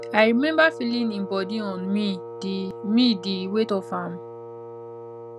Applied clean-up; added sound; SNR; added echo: none; Wind instrument, woodwind instrument; 12 dB; none.